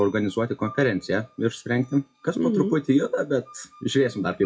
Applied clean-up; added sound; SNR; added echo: classical method WPE with log-MMSE.